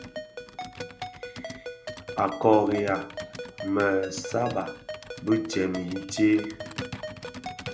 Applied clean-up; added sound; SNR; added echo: none; Computer keyboard + Ringtone; 10 dB; none.